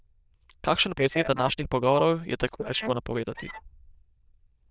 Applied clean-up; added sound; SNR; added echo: neural diffusion model UNIVERSE++.